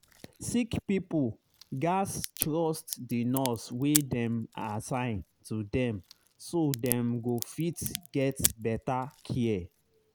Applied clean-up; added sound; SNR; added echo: none; Crack; 9 dB; none.